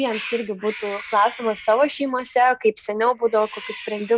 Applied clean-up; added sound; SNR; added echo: none; Cat; 15 dB; none.